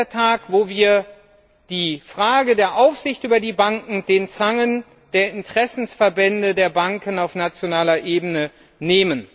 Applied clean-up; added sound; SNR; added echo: none; none; none; none.